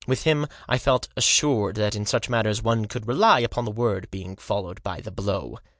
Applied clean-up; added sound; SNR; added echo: none; none; none; none.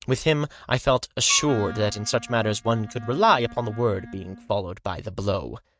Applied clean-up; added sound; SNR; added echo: neural mask model RNNoise.